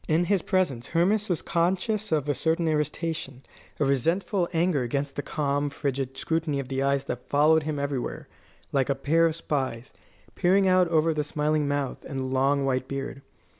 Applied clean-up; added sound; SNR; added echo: none; none; none; none.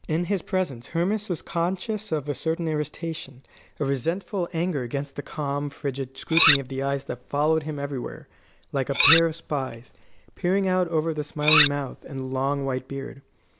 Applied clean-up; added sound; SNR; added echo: none; Cutlery, silverware; 0 dB; none.